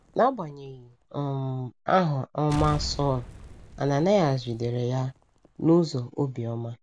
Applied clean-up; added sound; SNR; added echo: none; Explosion; 15 dB; none.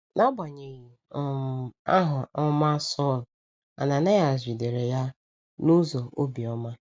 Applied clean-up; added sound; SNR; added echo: none; none; none; none.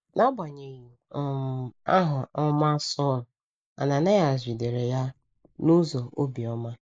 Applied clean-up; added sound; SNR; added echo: neural mask model Resemble Enhance denoiser.